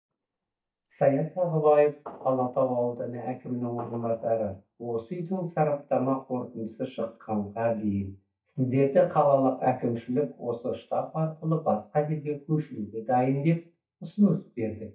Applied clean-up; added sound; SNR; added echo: neural mask model DeepFilterNet 3.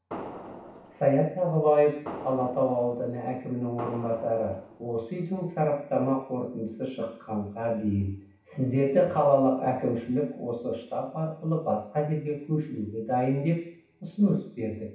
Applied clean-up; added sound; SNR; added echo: none; Fireworks; 14 dB; reverberation time 0.6 s.